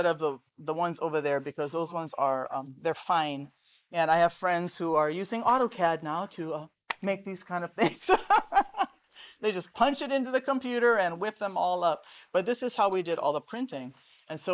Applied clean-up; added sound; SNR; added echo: neural mask model Resemble Enhance denoiser.